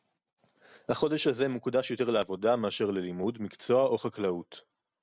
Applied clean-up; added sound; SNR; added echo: none; none; none; none.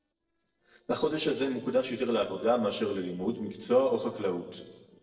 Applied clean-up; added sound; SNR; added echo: neural separator model SepFormer DNS4.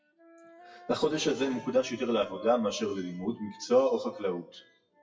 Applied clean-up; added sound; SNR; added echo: classical method WPE with log-MMSE.